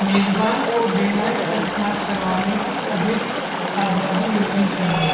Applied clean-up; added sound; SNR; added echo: none; Chatter / Stream; 2 dB; reverberation time 1.0 s.